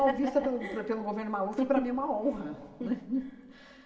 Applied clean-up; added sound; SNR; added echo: none; none; none; reverberation time 2.2 s.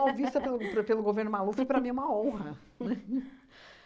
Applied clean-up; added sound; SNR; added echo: none; none; none; none.